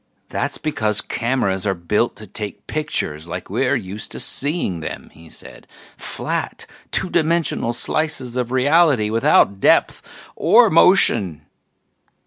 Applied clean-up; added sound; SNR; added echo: none; none; none; none.